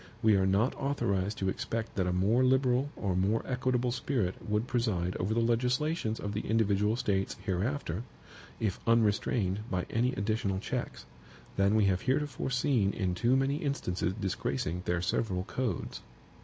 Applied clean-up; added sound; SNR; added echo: none; none; none; none.